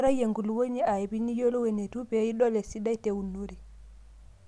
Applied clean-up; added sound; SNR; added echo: none; none; none; none.